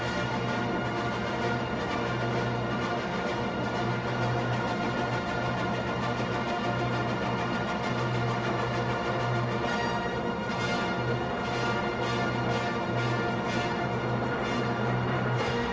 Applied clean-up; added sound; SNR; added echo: none; none; none; none.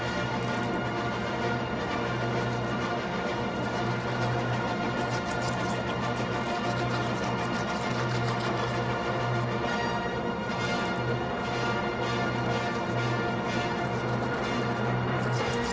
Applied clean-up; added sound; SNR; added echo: none; Domestic sounds, home sounds; 20 dB; none.